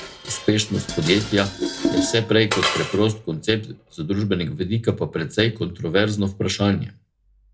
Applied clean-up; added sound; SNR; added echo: none; Dishes, pots, and pans; 8 dB; reverberation time 0.2 s.